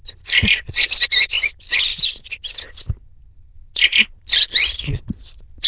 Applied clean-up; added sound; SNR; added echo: neural diffusion model UNIVERSE++.